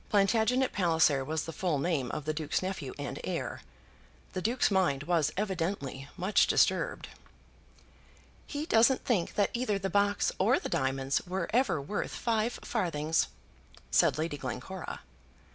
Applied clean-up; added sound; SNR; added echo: none; none; none; none.